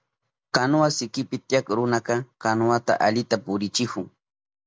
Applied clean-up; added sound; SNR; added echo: none; none; none; none.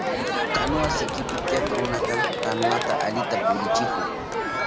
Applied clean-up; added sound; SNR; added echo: none; Crowd; -5 dB; none.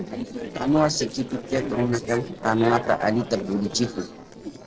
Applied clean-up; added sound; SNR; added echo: neural separator model SepFormer DNS4.